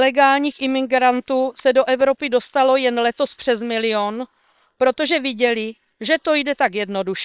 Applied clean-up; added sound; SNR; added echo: neural separator model SepFormer WHAM!.